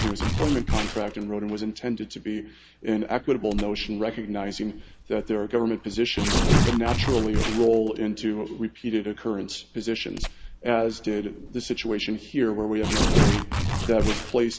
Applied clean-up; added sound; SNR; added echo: none; Tearing; 2 dB; none.